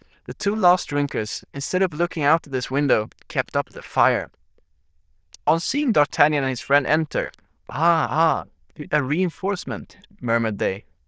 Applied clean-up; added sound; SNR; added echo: neural diffusion model UNIVERSE++.